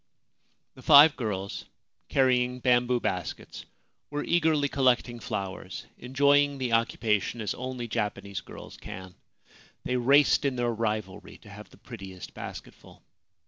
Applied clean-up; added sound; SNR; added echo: none; none; none; none.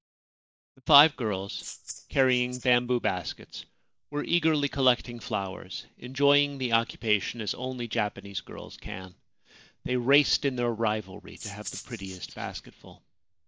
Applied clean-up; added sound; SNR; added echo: neural mask model DeepFilterNet 3.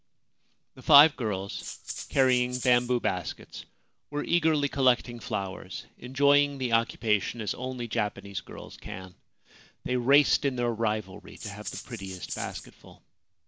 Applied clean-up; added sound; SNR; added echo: none; Rattle (instrument); 11 dB; none.